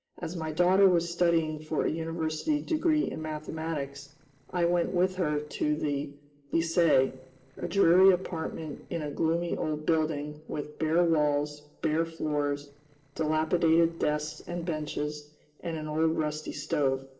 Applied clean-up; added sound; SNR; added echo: neural separator model SepFormer DNS4.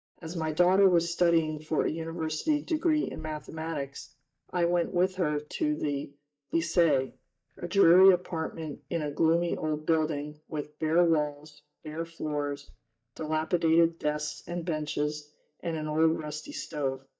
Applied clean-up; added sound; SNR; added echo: neural mask model DeepFilterNet 3.